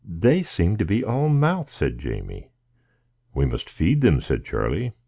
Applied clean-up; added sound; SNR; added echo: none; none; none; none.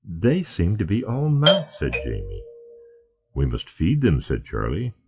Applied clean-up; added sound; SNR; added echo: classical method WPE with log-MMSE.